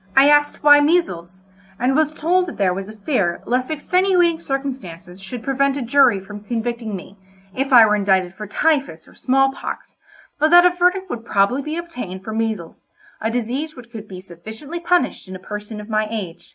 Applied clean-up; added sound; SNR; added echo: none; none; none; none.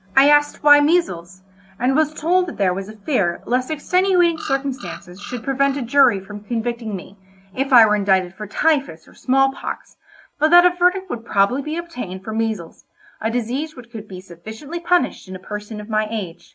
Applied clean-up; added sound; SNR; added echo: none; Bird vocalization, bird call, bird song; 15 dB; none.